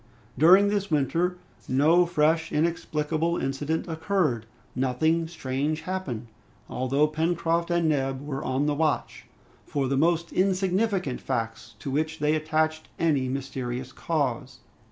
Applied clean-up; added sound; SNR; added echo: none; none; none; none.